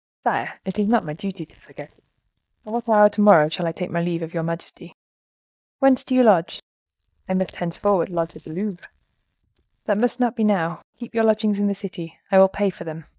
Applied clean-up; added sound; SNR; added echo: neural mask model DeepFilterNet 3.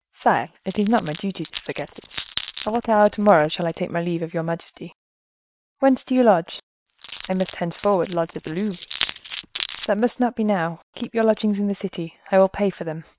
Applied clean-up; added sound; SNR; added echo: neural separator model SepFormer WHAM!.